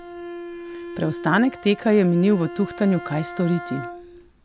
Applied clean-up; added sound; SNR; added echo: none; Bowed string instrument; 13 dB; none.